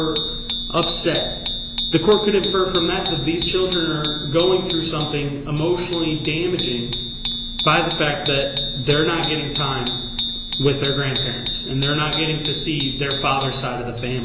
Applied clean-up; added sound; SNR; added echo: none; Bicycle bell; 5 dB; none.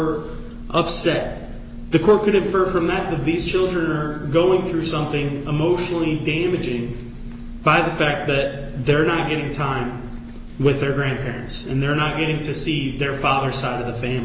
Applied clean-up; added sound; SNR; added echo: none; none; none; none.